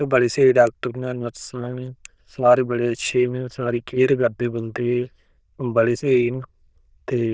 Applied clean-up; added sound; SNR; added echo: neural diffusion model UNIVERSE++.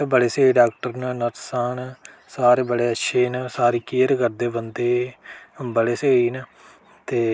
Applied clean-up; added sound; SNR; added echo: neural mask model Resemble Enhance denoiser.